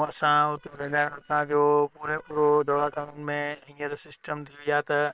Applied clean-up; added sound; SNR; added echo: neural separator model SepFormer WHAM!.